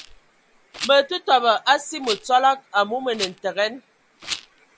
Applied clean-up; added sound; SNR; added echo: none; Rattle; 15 dB; none.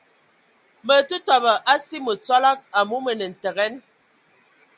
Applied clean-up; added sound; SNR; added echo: none; none; none; none.